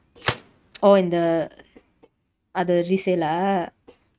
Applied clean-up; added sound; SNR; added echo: neural mask model RNNoise.